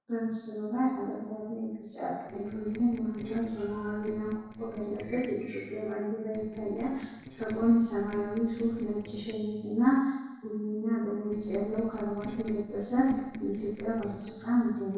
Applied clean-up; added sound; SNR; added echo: neural separator model SepFormer DNS4.